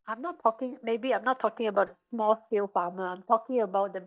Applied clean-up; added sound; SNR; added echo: neural mask model DeepFilterNet 3.